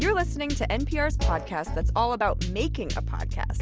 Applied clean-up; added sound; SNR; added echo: none; none; none; none.